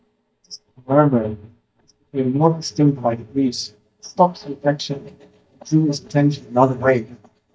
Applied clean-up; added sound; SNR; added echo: neural mask model DeepFilterNet 3.